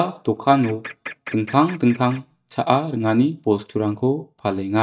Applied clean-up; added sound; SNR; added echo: neural mask model DeepFilterNet 3.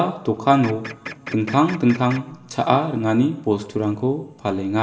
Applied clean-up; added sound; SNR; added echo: none; Printer; 15 dB; reverberation time 2.3 s.